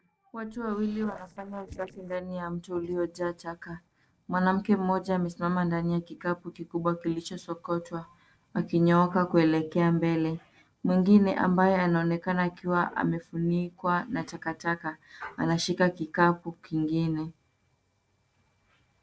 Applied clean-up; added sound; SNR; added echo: neural separator model SepFormer DNS4.